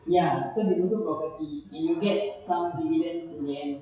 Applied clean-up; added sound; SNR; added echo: classical method WPE with log-MMSE.